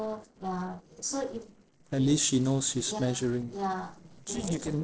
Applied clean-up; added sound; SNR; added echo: neural separator model SepFormer DNS4.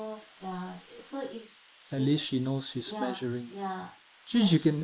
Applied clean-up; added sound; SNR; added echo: neural mask model Resemble Enhance denoiser.